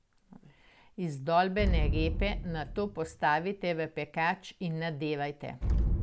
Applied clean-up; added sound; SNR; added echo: none; Explosion; 1 dB; none.